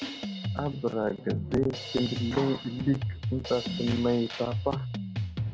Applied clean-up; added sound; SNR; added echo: none; Drum kit; 4 dB; none.